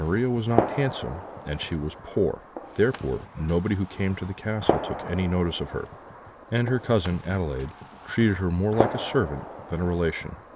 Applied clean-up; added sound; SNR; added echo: none; Gunshot, gunfire; 7 dB; none.